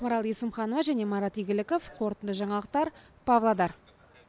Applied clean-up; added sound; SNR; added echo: none; none; none; none.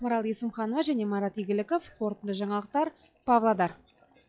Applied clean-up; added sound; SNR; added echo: classical method log-MMSE.